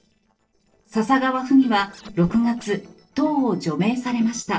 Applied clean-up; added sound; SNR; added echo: neural separator model SepFormer DNS4.